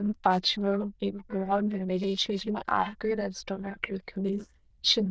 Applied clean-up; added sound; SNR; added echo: neural diffusion model UNIVERSE++.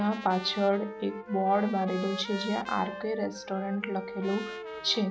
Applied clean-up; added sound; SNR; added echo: none; Trumpet + Wind instrument, woodwind instrument; 11 dB; none.